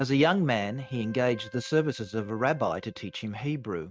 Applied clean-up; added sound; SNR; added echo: neural mask model RNNoise.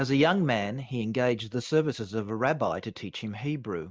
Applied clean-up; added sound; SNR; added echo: neural mask model DeepFilterNet 3.